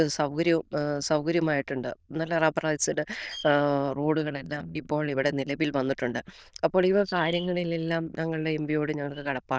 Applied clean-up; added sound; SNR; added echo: neural diffusion model UNIVERSE++.